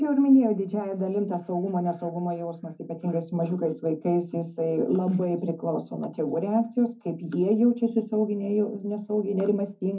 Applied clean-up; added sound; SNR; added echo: none; none; none; reverberation time 0.3 s.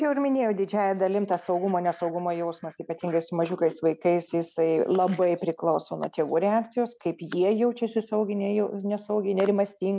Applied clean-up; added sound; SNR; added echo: none; none; none; none.